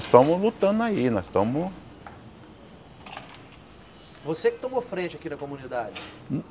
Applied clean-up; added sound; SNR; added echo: none; none; none; none.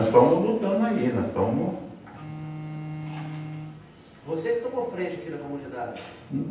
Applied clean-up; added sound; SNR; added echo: none; Bowed string instrument; 12 dB; reverberation time 0.9 s.